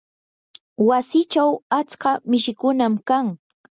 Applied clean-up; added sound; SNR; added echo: none; none; none; none.